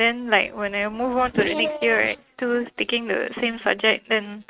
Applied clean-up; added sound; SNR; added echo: neural mask model RNNoise.